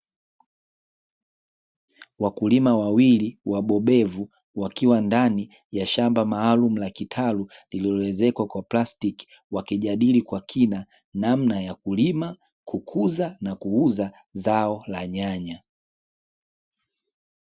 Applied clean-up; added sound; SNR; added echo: none; none; none; none.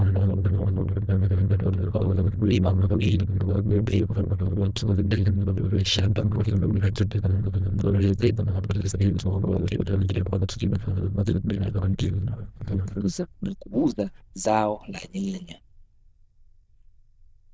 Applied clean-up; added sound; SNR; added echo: neural diffusion model UNIVERSE++.